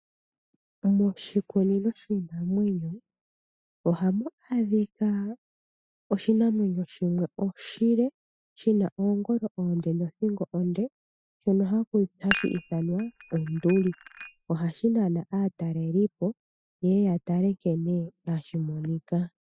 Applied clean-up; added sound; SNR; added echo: classical method spectral subtraction.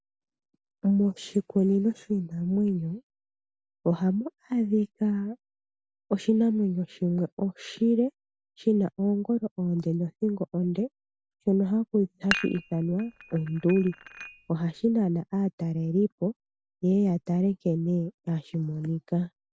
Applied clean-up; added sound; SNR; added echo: none; Dishes, pots, and pans; 10 dB; none.